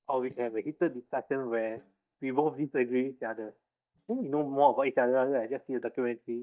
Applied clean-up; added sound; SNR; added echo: neural mask model DeepFilterNet 3.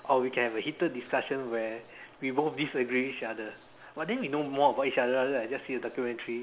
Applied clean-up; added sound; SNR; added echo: none; none; none; none.